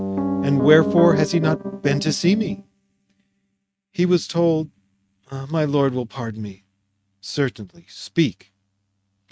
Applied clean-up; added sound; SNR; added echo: neural mask model RNNoise.